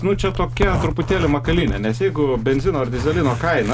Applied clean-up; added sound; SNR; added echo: none; Zipper (clothing); 5 dB; none.